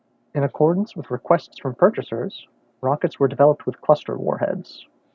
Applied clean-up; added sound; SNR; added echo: none; none; none; none.